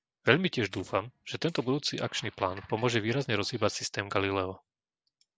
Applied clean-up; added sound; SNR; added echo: neural separator model SepFormer DNS4.